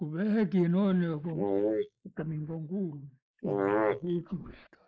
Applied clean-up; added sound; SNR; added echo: neural mask model Resemble Enhance denoiser.